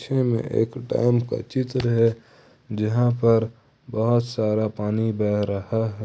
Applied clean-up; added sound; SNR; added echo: none; none; none; none.